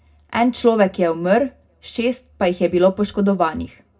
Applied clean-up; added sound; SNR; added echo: none; none; none; reverberation time 0.2 s.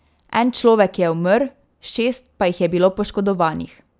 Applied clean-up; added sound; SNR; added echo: none; none; none; none.